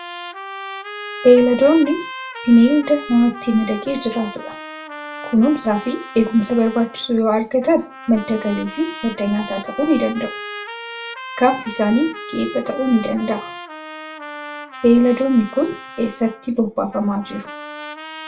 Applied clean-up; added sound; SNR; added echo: none; Trumpet; 14 dB; reverberation time 0.2 s.